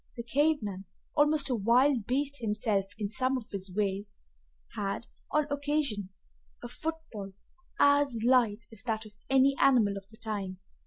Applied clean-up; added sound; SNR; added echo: none; none; none; none.